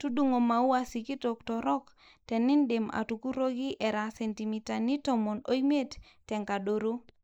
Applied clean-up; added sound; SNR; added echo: neural mask model Resemble Enhance denoiser.